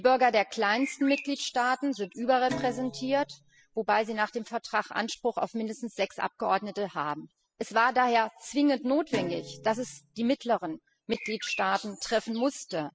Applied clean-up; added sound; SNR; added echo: classical method spectral subtraction.